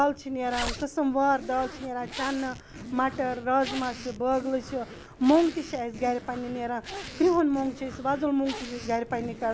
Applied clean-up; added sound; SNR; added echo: none; Zipper (clothing); 13 dB; none.